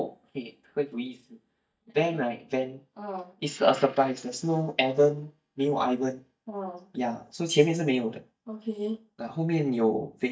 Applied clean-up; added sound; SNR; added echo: neural mask model DeepFilterNet 3.